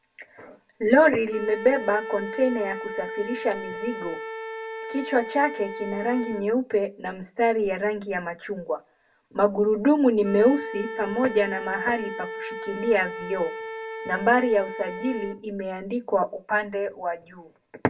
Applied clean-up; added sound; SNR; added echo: none; Wind instrument, woodwind instrument; 11 dB; reverberation time 0.1 s.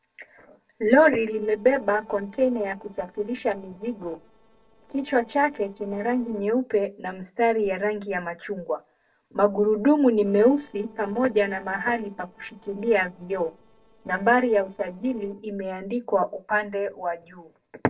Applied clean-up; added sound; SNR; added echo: neural separator model SepFormer DNS4.